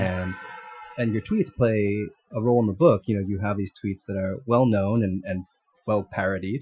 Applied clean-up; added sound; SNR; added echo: classical method Wiener filter.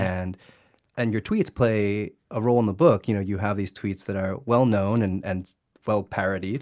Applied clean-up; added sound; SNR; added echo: none; none; none; none.